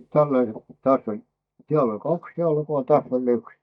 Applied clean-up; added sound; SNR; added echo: neural mask model DeepFilterNet 3.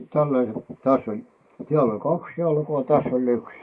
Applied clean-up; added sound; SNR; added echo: neural mask model Resemble Enhance denoiser.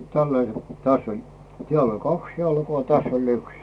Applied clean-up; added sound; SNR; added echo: none; none; none; none.